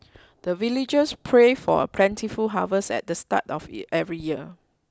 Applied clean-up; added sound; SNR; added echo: none; none; none; none.